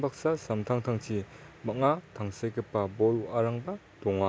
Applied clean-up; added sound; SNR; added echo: none; none; none; none.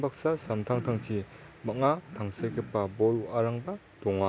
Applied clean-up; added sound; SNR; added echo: none; Cough; 15 dB; none.